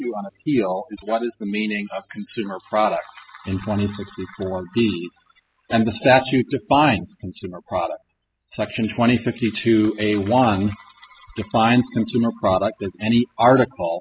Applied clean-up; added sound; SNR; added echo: classical method spectral subtraction.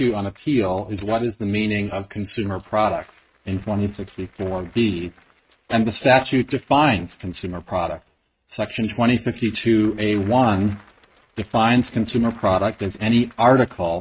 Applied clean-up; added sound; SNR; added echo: neural mask model RNNoise.